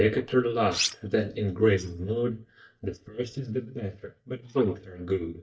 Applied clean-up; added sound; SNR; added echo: neural mask model DeepFilterNet 3.